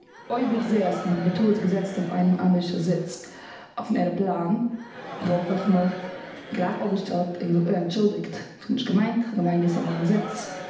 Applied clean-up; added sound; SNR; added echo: none; Crowd; 14 dB; reverberation time 0.8 s.